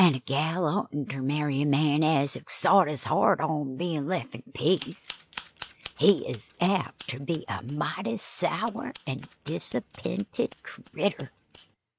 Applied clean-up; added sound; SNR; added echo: neural mask model RNNoise.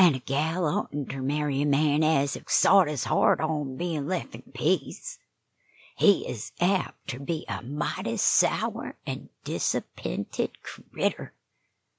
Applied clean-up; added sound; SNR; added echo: none; none; none; none.